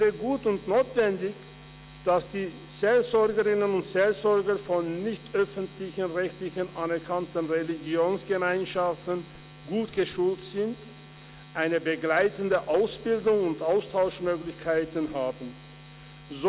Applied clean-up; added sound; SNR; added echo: none; none; none; none.